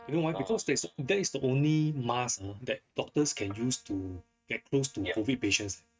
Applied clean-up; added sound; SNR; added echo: neural mask model RNNoise.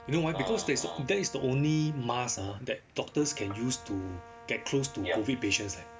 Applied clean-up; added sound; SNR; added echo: none; Brass instrument; 19 dB; none.